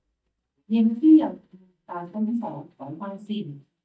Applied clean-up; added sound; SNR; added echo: neural mask model DeepFilterNet 3.